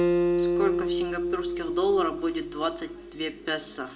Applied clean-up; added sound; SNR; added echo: none; Acoustic guitar; -2 dB; reverberation time 0.7 s.